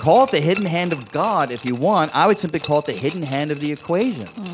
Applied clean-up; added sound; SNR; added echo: none; Glass; 19 dB; none.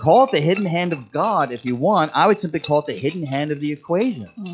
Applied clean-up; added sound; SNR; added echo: classical method log-MMSE.